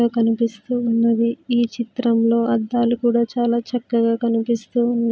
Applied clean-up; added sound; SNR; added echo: none; none; none; none.